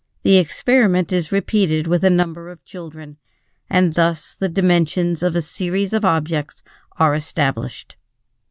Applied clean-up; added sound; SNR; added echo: none; none; none; none.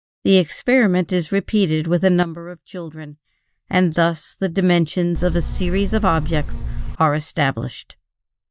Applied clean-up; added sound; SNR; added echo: neural mask model DeepFilterNet 3.